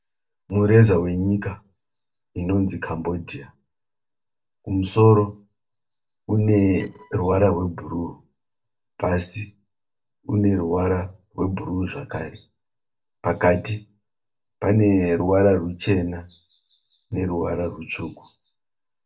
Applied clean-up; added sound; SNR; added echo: neural separator model SepFormer DNS4.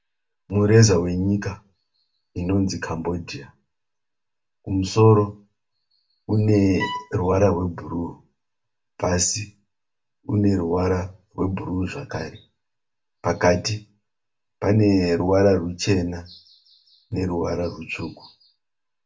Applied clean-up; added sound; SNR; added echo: none; Bowed string instrument; 9 dB; reverberation time 0.2 s.